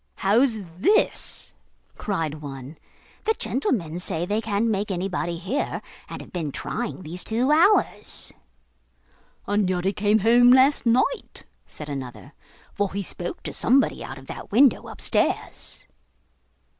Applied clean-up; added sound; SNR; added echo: none; none; none; none.